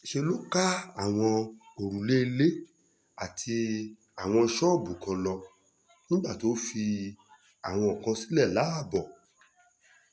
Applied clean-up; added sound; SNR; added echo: none; none; none; none.